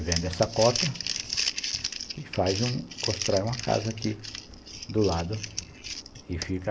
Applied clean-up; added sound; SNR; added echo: none; Crumpling, crinkling; 5 dB; none.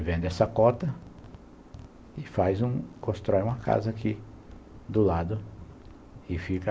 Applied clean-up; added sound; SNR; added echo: none; none; none; none.